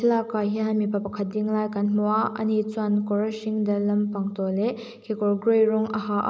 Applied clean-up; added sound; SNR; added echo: none; none; none; none.